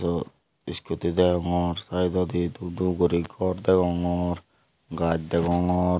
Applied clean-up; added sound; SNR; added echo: none; none; none; none.